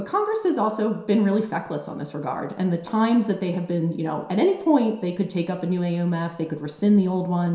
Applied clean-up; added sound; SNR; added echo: none; none; none; reverberation time 0.7 s.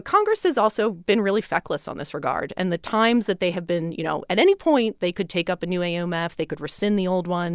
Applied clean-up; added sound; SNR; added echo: none; none; none; none.